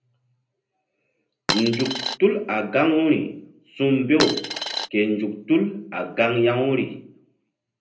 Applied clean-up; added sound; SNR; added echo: none; Coin (dropping); 3 dB; reverberation time 0.5 s.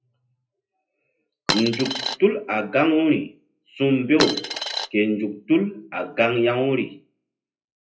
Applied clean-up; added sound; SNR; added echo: classical method WPE with log-MMSE.